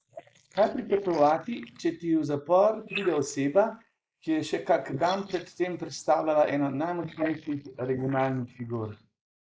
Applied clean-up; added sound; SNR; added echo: neural mask model Resemble Enhance denoiser.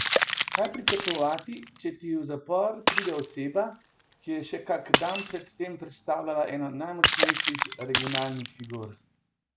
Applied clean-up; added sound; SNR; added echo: none; Shatter; -3 dB; none.